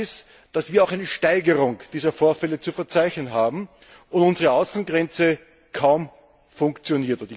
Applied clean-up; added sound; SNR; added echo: none; none; none; none.